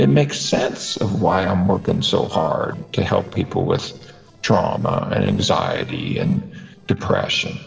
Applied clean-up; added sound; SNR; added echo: neural separator model SepFormer DNS4.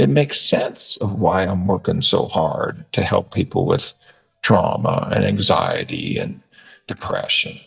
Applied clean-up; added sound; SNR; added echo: neural mask model DeepFilterNet 3.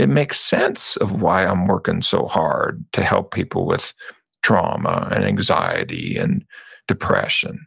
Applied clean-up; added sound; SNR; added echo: none; none; none; none.